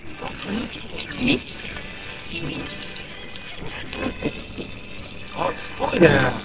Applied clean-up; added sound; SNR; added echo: neural separator model SepFormer WHAMR!.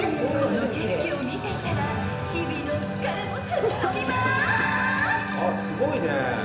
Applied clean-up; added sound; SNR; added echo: none; Cough; 11 dB; reverberation time 0.8 s.